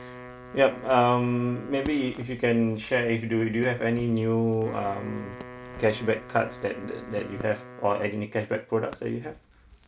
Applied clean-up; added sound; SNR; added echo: none; Crackle + Wind instrument, woodwind instrument; 17 dB; none.